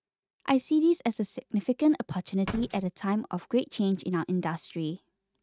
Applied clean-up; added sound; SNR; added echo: neural mask model RNNoise.